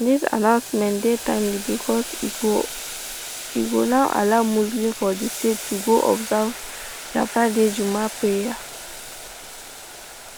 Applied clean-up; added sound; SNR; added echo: none; Boiling; 11 dB; none.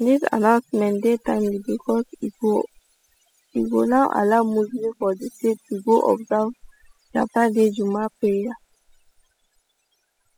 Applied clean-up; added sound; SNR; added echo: classical method spectral subtraction.